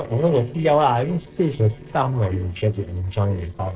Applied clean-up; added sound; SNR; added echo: neural separator model SepFormer DNS4.